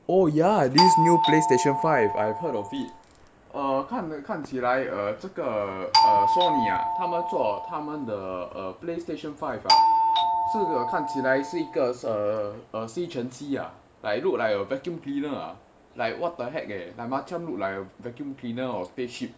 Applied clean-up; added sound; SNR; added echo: none; Doorbell; -4 dB; none.